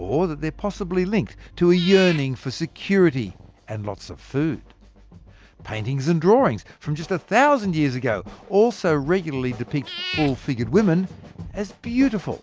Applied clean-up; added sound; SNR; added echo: none; Meow / Purr; 15 dB; none.